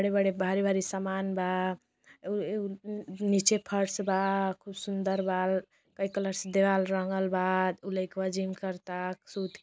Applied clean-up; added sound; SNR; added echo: none; none; none; none.